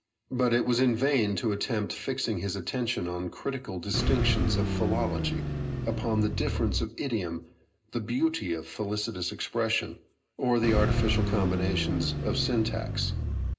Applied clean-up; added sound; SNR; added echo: none; Car; -1 dB; reverberation time 0.2 s.